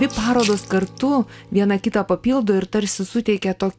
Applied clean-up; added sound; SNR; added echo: none; Acoustic guitar / Strum + Rattle (instrument); 17 dB; none.